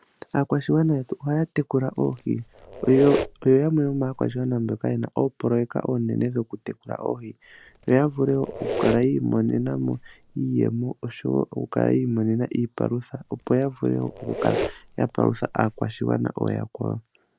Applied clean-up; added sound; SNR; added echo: none; Squeak; 10 dB; none.